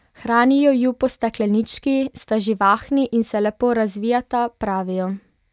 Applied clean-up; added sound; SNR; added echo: none; none; none; none.